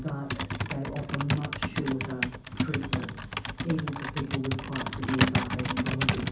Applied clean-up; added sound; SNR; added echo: none; Computer keyboard; -3 dB; reverberation time 0.6 s.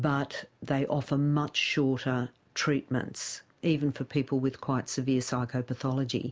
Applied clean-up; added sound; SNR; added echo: none; none; none; none.